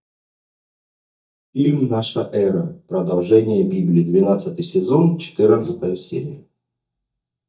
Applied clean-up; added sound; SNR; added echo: neural mask model DeepFilterNet 3.